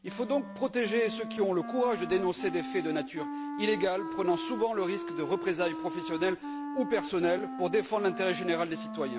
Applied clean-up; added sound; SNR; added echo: none; Wind instrument, woodwind instrument; 8 dB; none.